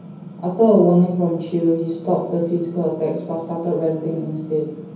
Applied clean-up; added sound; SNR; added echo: none; none; none; reverberation time 0.9 s.